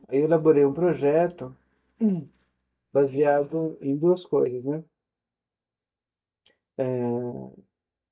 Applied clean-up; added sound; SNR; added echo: neural mask model DeepFilterNet 3.